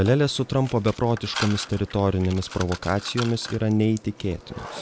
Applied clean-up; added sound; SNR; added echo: none; Mechanisms; 14 dB; none.